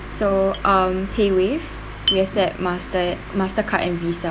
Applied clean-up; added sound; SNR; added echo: none; Chink, clink; 13 dB; none.